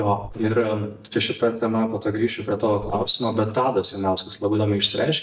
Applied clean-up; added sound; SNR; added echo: neural mask model DeepFilterNet 3.